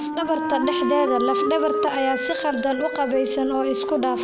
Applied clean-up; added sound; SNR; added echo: none; Wind instrument, woodwind instrument; 2 dB; none.